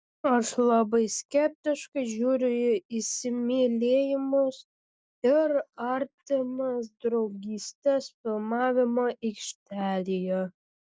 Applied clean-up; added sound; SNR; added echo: none; none; none; none.